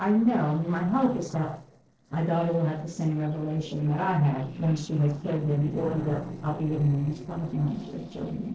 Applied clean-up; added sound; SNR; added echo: neural separator model SepFormer DNS4.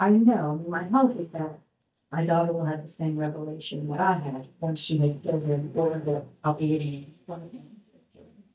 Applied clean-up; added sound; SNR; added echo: neural mask model DeepFilterNet 3.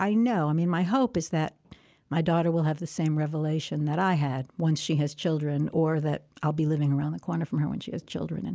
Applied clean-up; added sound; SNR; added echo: none; none; none; none.